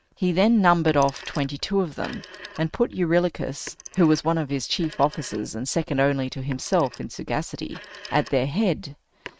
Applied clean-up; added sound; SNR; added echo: neural mask model RNNoise.